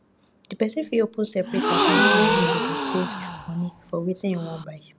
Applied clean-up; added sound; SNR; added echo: none; Gasp; -4 dB; none.